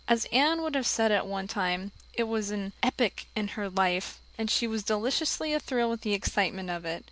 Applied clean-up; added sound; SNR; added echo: none; none; none; none.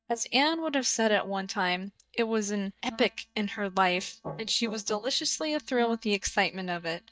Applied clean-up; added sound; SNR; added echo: neural mask model DeepFilterNet 3.